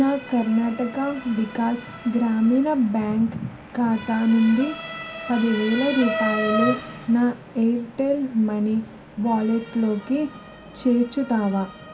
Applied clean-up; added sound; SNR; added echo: none; Motor vehicle (road) / Siren; 11 dB; reverberation time 0.3 s.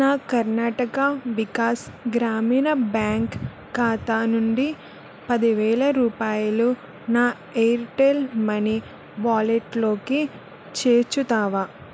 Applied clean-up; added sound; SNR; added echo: none; none; none; none.